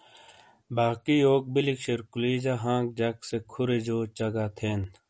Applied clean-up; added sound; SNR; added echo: none; none; none; none.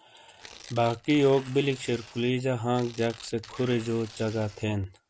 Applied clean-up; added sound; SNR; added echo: none; Tearing; 20 dB; none.